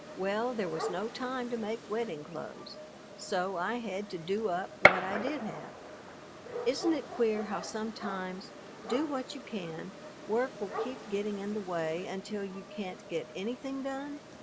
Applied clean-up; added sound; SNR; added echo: none; Gunshot, gunfire; 2 dB; none.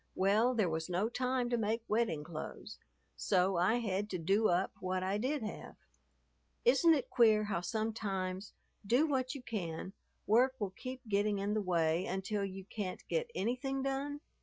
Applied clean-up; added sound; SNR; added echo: none; none; none; none.